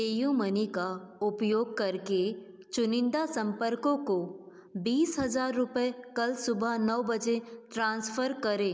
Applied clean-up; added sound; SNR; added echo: none; none; none; none.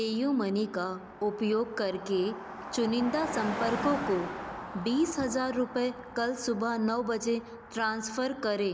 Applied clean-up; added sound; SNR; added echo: none; Car passing by; 10 dB; none.